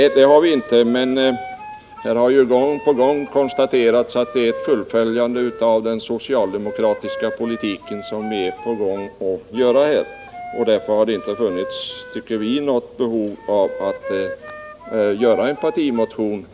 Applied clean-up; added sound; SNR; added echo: none; Wind instrument, woodwind instrument; 15 dB; none.